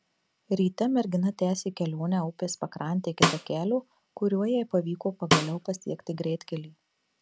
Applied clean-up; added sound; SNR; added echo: none; Snare drum; -1 dB; none.